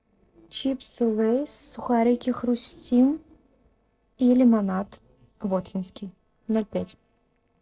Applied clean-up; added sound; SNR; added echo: neural separator model SepFormer DNS4.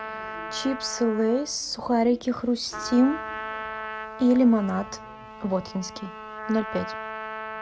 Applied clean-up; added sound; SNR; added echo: none; Trumpet; 11 dB; none.